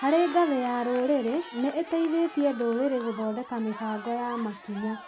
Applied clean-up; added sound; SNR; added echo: none; Cheering; 15 dB; none.